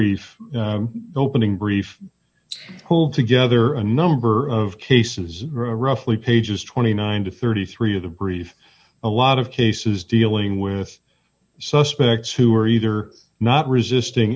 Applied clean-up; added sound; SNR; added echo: none; none; none; none.